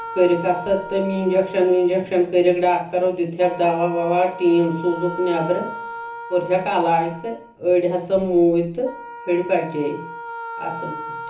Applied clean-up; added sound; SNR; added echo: none; Wind instrument, woodwind instrument; 14 dB; reverberation time 0.7 s.